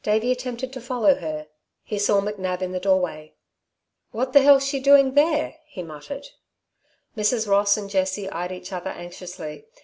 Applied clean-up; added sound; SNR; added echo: none; none; none; none.